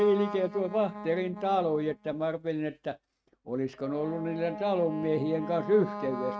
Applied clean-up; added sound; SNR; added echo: neural mask model RNNoise.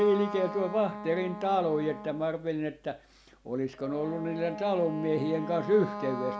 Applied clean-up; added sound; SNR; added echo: none; Wind instrument, woodwind instrument; 10 dB; none.